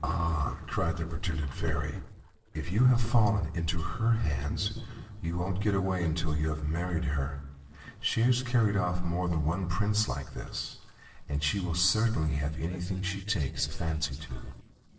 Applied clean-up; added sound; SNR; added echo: neural separator model SepFormer DNS4.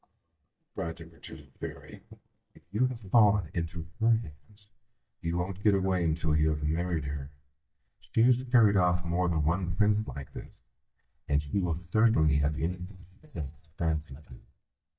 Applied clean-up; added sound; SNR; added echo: neural mask model DeepFilterNet 3.